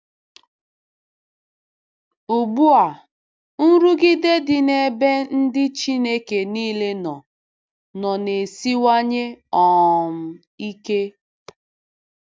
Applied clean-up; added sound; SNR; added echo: none; none; none; none.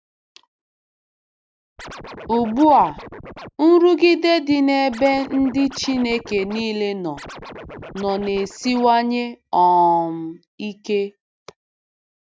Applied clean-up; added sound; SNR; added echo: neural mask model RNNoise.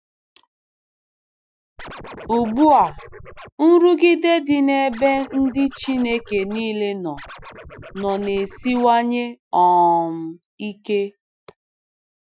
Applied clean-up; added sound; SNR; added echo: classical method Wiener filter.